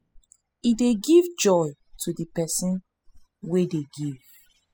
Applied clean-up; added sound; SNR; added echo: classical method spectral subtraction.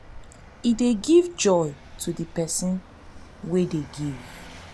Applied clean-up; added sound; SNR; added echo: none; Vehicle; 18 dB; none.